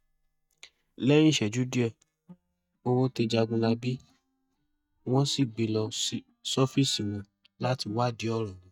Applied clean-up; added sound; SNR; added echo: neural mask model DeepFilterNet 3.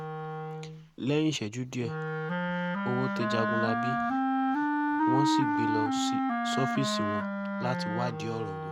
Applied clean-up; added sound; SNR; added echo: none; Wind instrument, woodwind instrument; -4 dB; none.